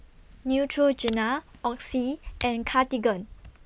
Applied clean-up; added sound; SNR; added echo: none; Tick; 14 dB; none.